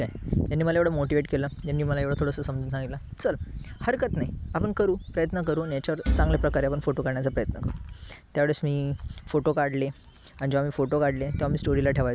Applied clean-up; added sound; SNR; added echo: none; Thump, thud; 0 dB; none.